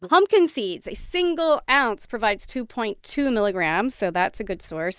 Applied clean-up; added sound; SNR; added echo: neural mask model DeepFilterNet 3.